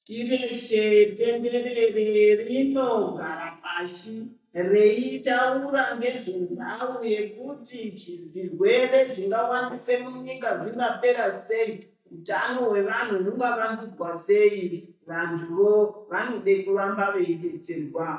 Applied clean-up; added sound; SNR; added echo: neural mask model DeepFilterNet 3.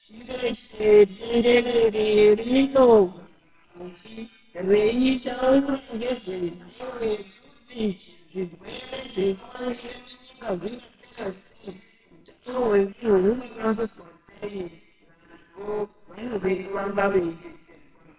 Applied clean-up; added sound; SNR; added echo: neural separator model SepFormer WHAMR!.